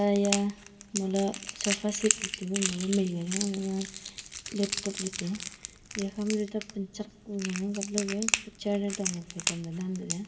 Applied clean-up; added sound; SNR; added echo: none; Crackle; 4 dB; reverberation time 2.0 s.